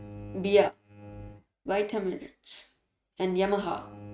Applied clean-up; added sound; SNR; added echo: neural mask model RNNoise.